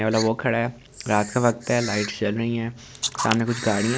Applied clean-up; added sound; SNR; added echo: none; Camera; 10 dB; none.